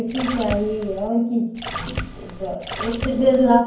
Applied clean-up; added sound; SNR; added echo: none; Splash, splatter; 9 dB; reverberation time 0.9 s.